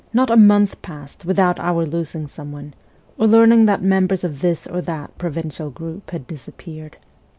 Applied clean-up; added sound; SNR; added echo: none; none; none; none.